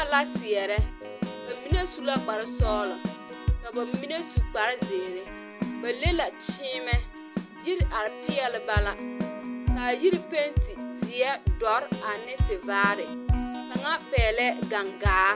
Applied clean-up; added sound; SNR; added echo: none; Keyboard (musical); 1 dB; none.